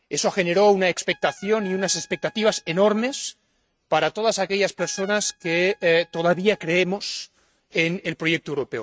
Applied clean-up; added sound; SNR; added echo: neural mask model RNNoise.